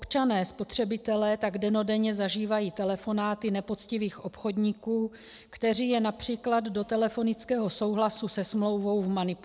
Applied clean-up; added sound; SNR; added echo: none; none; none; none.